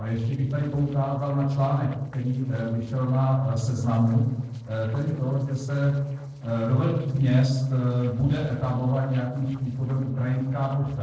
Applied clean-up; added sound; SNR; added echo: neural separator model SepFormer DNS4.